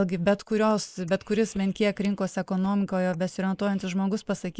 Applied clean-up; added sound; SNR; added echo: neural mask model Resemble Enhance denoiser.